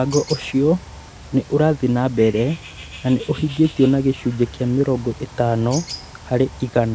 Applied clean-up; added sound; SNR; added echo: none; Bird; 17 dB; none.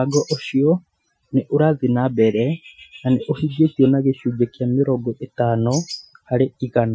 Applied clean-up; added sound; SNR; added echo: classical method Wiener filter.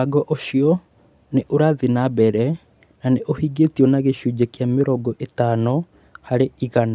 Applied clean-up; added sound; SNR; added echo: none; none; none; none.